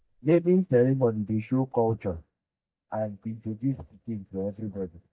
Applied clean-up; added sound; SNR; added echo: neural mask model DeepFilterNet 3.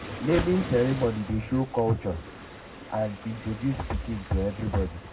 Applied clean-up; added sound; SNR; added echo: none; Waves, surf; 11 dB; reverberation time 0.3 s.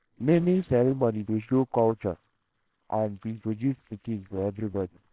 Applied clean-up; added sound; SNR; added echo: neural separator model SepFormer WHAMR!.